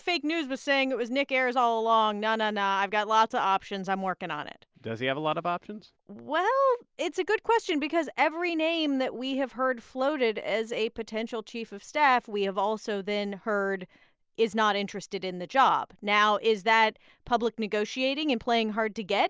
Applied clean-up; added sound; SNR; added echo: none; none; none; none.